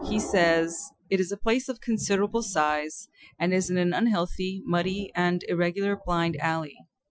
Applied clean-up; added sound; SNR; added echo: classical method Wiener filter.